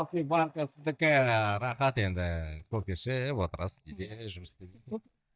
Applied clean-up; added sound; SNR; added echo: neural mask model DeepFilterNet 3.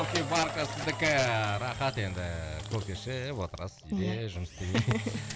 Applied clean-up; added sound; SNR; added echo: none; Engine / Drill; 11 dB; none.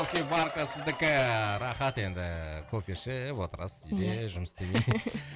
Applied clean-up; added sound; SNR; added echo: none; none; none; none.